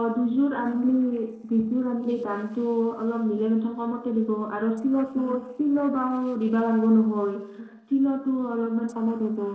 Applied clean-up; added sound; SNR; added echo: neural separator model SepFormer DNS4.